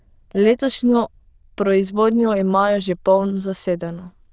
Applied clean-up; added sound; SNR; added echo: neural diffusion model UNIVERSE++.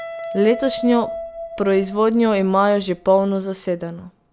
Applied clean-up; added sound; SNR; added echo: none; Guitar; 13 dB; none.